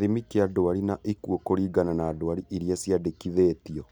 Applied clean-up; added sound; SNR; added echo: none; none; none; none.